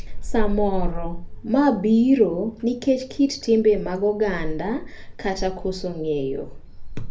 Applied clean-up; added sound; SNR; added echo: none; Wind; 6 dB; reverberation time 0.3 s.